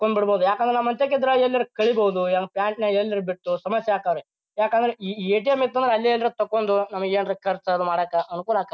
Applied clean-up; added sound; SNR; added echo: none; none; none; none.